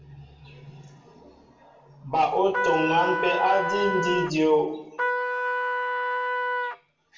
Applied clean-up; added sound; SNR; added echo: none; Trumpet; 0 dB; reverberation time 0.7 s.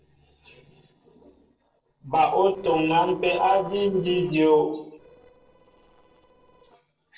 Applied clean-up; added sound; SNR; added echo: neural separator model SepFormer DNS4.